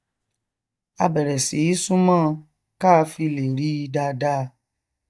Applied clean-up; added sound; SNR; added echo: neural mask model DeepFilterNet 3.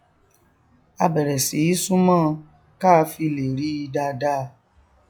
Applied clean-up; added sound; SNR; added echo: classical method log-MMSE.